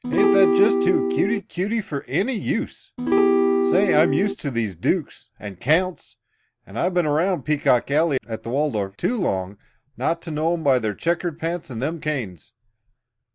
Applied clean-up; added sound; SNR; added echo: none; Acoustic guitar / Strum; -4 dB; none.